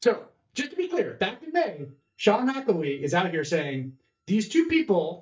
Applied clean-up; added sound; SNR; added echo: neural mask model DeepFilterNet 3.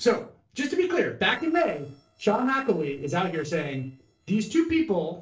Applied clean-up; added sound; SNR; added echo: neural separator model SepFormer DNS4.